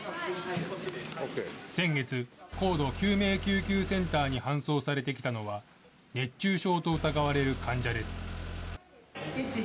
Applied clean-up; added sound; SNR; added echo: none; Car; 6 dB; none.